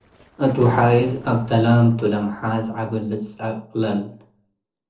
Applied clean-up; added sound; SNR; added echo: neural separator model SepFormer DNS4.